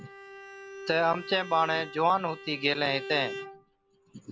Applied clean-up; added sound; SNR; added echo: none; Bowed string instrument; 13 dB; none.